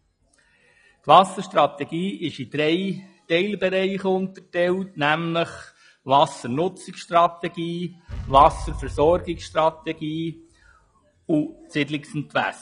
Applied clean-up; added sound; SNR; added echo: classical method log-MMSE.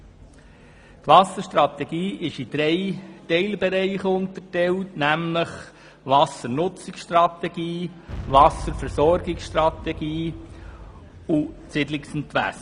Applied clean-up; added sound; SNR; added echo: none; Boom; 17 dB; none.